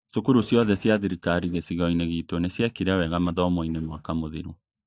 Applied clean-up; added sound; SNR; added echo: neural mask model DeepFilterNet 3.